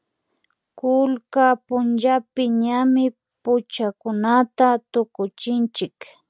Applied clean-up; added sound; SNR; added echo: none; none; none; none.